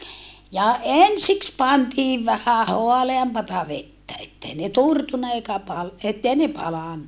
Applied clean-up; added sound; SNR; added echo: none; none; none; none.